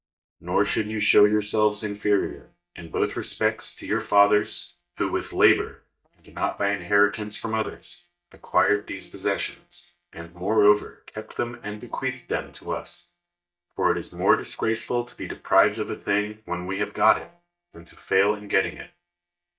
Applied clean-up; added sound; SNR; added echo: neural mask model DeepFilterNet 3.